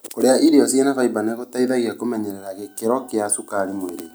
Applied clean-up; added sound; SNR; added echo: none; none; none; none.